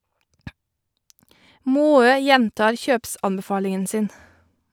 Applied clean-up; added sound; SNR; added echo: none; none; none; none.